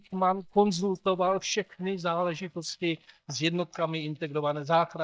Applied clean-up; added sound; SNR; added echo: neural mask model DeepFilterNet 3.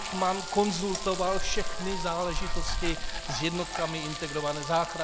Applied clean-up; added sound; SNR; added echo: none; Vehicle horn, car horn, honking + Frying (food); 2 dB; none.